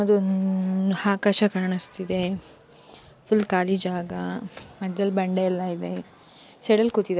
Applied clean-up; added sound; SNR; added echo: none; none; none; none.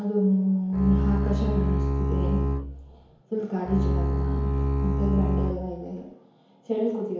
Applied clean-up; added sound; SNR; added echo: none; Bowed string instrument; -2 dB; reverberation time 1.0 s.